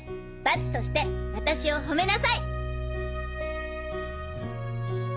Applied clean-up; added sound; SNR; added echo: none; Idling / Car; 18 dB; none.